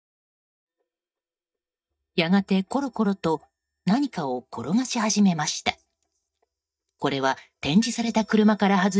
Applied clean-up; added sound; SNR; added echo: neural mask model DeepFilterNet 3.